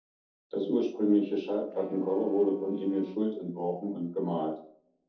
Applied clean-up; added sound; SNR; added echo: neural separator model SepFormer DNS4.